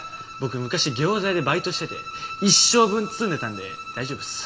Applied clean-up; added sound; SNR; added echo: none; Bowed string instrument; 12 dB; reverberation time 0.7 s.